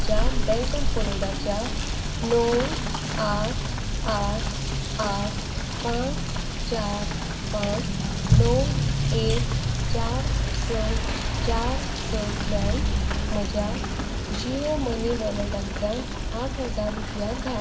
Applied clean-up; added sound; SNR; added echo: none; Motor vehicle (road) / Rain; -5 dB; reverberation time 0.4 s.